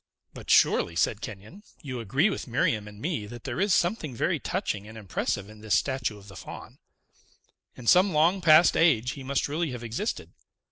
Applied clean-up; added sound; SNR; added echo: none; none; none; none.